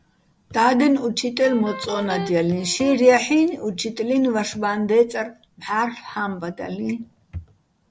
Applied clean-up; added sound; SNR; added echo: none; Electric guitar; 13 dB; none.